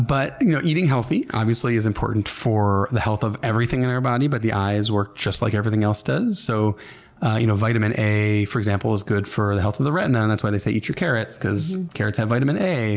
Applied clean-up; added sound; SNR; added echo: none; none; none; none.